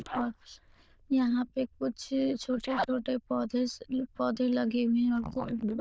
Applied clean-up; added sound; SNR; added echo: neural diffusion model UNIVERSE++.